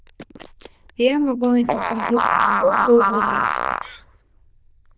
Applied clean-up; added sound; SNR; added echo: neural diffusion model UNIVERSE++.